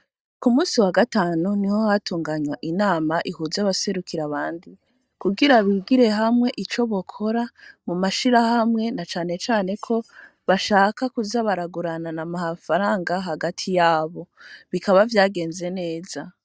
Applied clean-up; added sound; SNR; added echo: neural mask model DeepFilterNet 3.